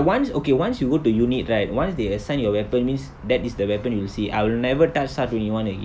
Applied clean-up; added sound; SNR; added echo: none; none; none; none.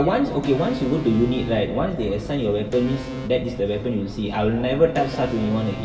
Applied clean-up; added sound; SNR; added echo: none; Organ; 14 dB; reverberation time 2.2 s.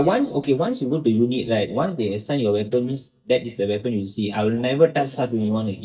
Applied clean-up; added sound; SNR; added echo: neural mask model DeepFilterNet 3.